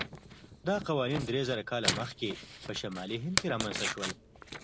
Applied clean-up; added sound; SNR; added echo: none; Tearing; 3 dB; none.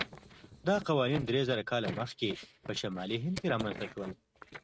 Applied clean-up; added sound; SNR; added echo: neural mask model RNNoise.